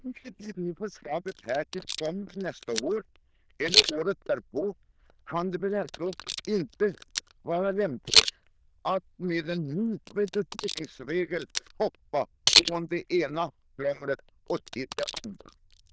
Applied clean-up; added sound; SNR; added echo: neural diffusion model UNIVERSE++.